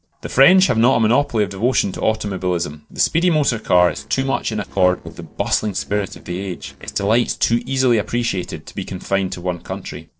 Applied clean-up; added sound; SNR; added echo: neural separator model SepFormer DNS4.